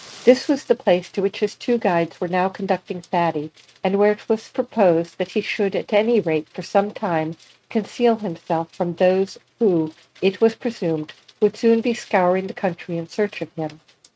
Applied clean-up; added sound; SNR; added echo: neural mask model RNNoise.